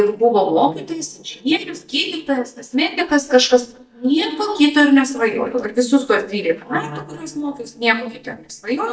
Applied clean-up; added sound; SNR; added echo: neural mask model DeepFilterNet 3.